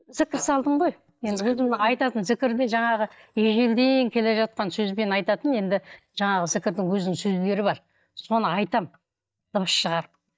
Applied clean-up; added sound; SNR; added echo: neural mask model DeepFilterNet 3.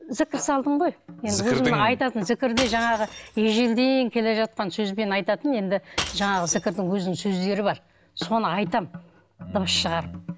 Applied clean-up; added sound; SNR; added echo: none; Shatter / Crushing; 14 dB; none.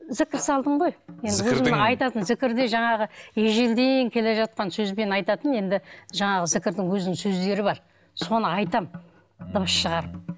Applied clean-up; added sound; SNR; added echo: none; none; none; none.